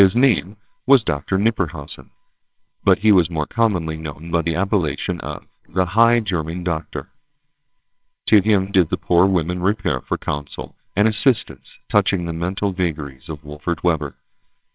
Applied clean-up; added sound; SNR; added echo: neural separator model SepFormer WHAMR!.